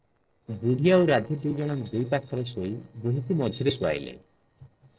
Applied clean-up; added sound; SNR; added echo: neural separator model SepFormer DNS4.